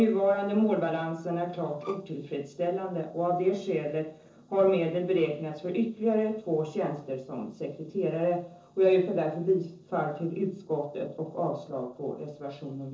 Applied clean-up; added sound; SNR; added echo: neural separator model SepFormer DNS4.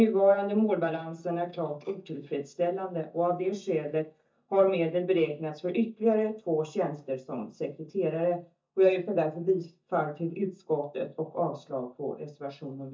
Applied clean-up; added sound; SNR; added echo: neural mask model DeepFilterNet 3.